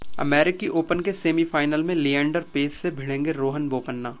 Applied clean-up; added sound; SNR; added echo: none; Chirp, tweet; 17 dB; none.